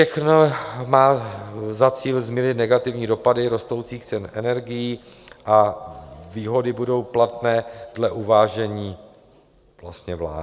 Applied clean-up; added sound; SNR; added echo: none; none; none; none.